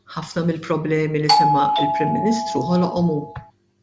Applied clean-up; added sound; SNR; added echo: none; Doorbell; -2 dB; none.